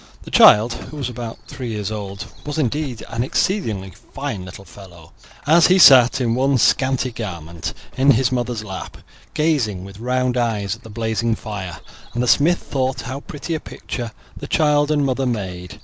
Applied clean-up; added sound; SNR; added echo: none; Dog; 18 dB; none.